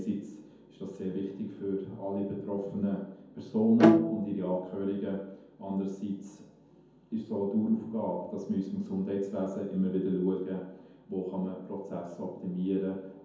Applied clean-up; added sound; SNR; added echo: none; Bowed string instrument; -5 dB; reverberation time 0.9 s.